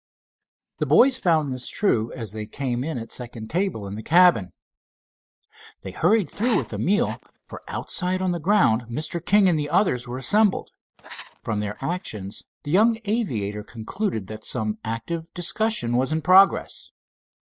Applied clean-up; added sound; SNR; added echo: neural mask model DeepFilterNet 3.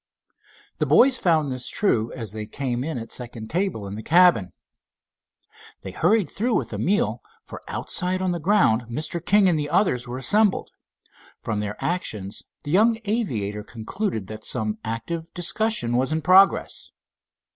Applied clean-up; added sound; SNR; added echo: none; none; none; none.